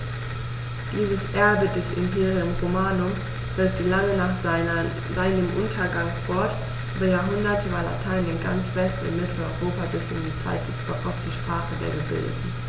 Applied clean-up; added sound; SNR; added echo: none; none; none; none.